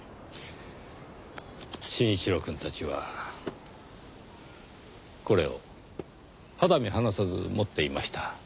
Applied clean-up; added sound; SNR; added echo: none; none; none; none.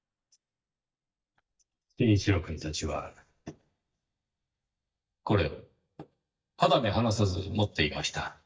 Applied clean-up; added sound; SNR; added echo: neural mask model DeepFilterNet 3.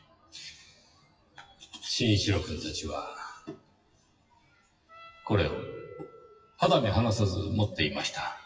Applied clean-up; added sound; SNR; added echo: classical method WPE with log-MMSE.